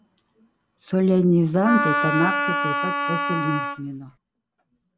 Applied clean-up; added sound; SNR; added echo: none; Wind instrument, woodwind instrument; 0 dB; none.